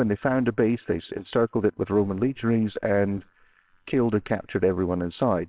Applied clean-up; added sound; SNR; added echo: neural separator model SepFormer WHAMR!.